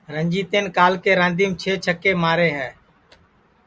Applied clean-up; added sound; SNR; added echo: none; none; none; none.